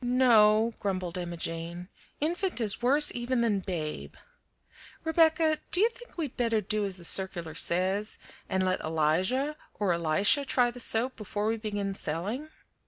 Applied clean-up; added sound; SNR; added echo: none; none; none; none.